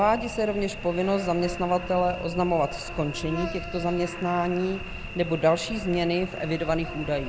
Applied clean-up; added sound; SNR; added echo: none; Cricket / Buzz + Traffic noise, roadway noise; 10 dB; none.